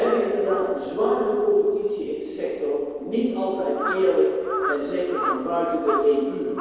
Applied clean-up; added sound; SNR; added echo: neural separator model SepFormer DNS4.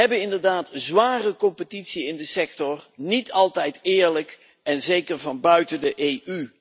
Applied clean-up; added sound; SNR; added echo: none; none; none; none.